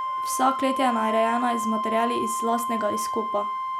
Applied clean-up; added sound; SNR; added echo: none; Wind instrument, woodwind instrument; 2 dB; none.